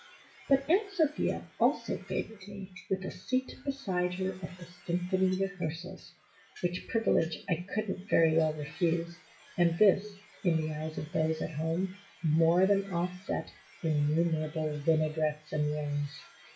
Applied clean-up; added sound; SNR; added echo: classical method WPE with log-MMSE.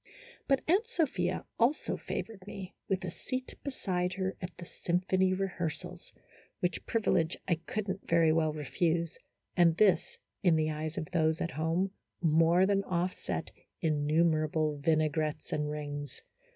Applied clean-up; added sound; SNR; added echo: none; none; none; none.